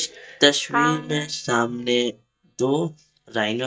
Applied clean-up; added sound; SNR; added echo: neural mask model DeepFilterNet 3.